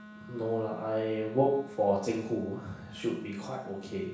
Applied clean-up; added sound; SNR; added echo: none; Wind instrument, woodwind instrument; 18 dB; reverberation time 0.7 s.